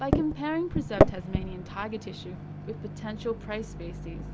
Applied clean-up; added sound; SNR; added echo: none; Microwave oven; -4 dB; none.